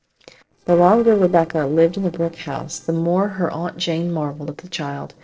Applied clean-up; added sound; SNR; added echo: neural separator model SepFormer DNS4.